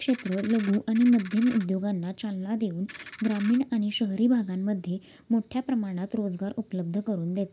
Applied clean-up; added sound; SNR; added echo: none; Ratchet, pawl; 17 dB; none.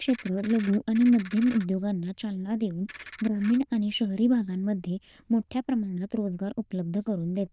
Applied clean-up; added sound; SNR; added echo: neural diffusion model UNIVERSE++.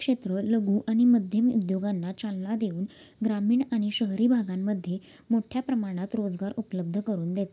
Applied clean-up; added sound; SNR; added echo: none; none; none; none.